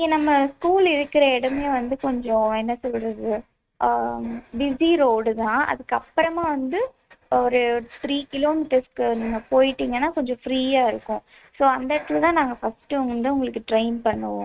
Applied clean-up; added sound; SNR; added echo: neural mask model RNNoise.